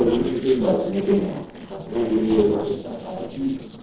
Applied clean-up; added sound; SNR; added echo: neural separator model SepFormer DNS4.